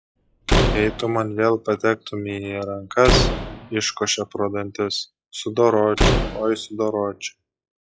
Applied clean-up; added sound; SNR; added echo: classical method log-MMSE.